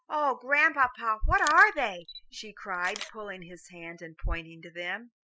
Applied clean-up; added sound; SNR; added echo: classical method spectral subtraction.